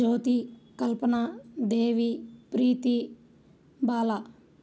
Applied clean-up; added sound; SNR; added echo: none; none; none; none.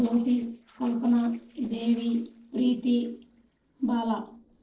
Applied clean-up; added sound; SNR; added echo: neural separator model SepFormer DNS4.